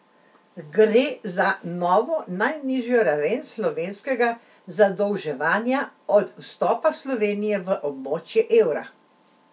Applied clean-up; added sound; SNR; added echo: none; none; none; none.